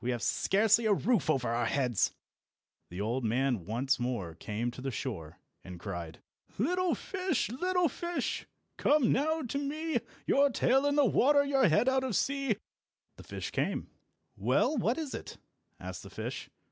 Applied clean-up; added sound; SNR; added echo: none; none; none; none.